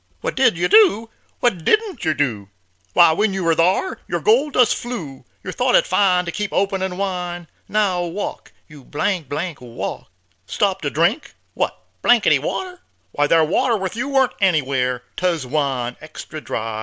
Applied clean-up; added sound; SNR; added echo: none; none; none; none.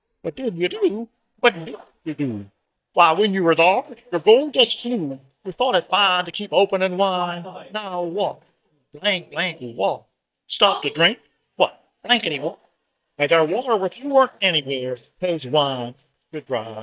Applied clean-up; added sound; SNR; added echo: neural mask model DeepFilterNet 3.